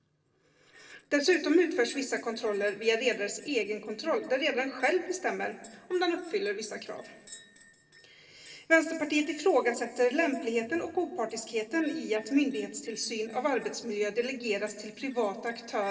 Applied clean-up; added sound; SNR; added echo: neural separator model SepFormer DNS4.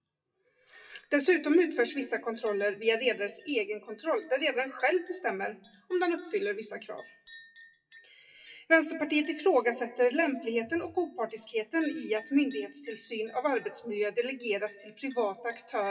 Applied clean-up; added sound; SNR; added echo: classical method WPE with log-MMSE.